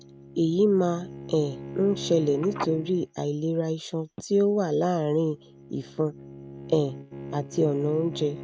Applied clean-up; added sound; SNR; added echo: neural mask model RNNoise.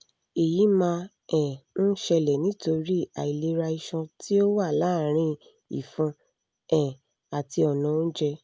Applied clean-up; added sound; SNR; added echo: none; none; none; none.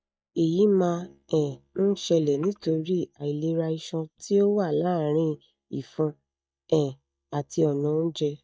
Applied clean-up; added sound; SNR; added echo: neural mask model DeepFilterNet 3.